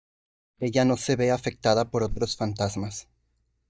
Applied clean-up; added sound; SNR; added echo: neural mask model DeepFilterNet 3.